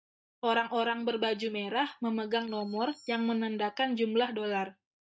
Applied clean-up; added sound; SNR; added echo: neural mask model DeepFilterNet 3.